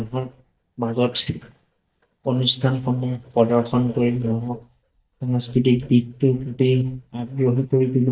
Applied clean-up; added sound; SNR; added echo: neural mask model DeepFilterNet 3.